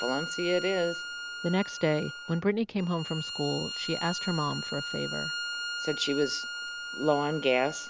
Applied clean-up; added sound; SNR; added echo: none; Bowed string instrument; 7 dB; none.